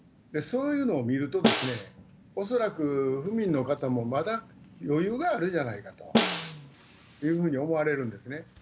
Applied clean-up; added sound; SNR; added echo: none; Snare drum; 0 dB; none.